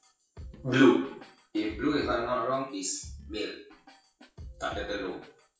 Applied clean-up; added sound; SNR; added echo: classical method WPE with log-MMSE.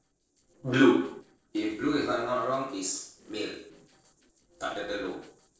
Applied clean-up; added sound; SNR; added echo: neural separator model SepFormer DNS4.